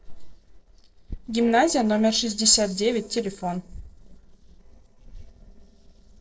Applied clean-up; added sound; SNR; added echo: neural separator model SepFormer DNS4.